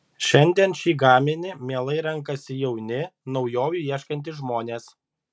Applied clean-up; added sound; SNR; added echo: none; none; none; none.